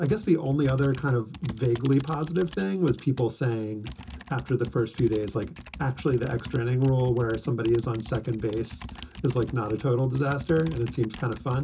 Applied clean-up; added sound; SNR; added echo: none; Computer keyboard; 16 dB; reverberation time 0.2 s.